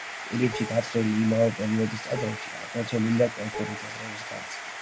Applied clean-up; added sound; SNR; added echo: none; Dishes, pots, and pans; 16 dB; none.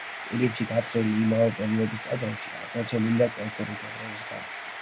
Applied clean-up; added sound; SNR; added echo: none; none; none; none.